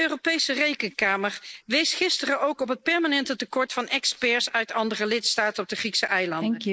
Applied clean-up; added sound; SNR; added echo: neural mask model Resemble Enhance denoiser.